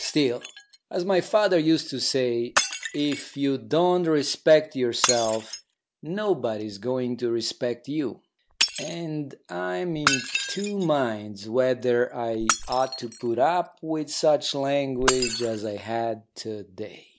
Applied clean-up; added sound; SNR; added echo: none; Shatter; 8 dB; none.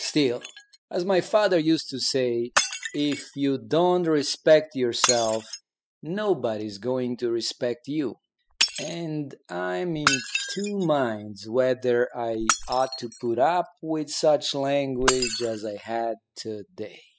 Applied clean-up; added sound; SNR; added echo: classical method spectral subtraction.